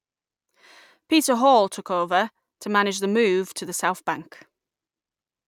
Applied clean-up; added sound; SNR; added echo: none; none; none; none.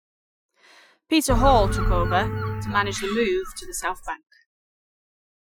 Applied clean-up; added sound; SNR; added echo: classical method Wiener filter.